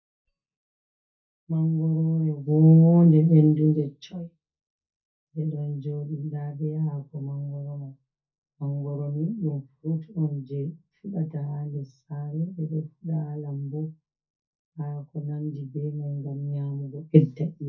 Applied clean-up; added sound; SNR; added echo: neural mask model DeepFilterNet 3.